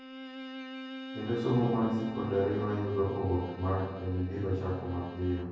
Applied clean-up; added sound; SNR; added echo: none; Bowed string instrument; 12 dB; reverberation time 1.3 s.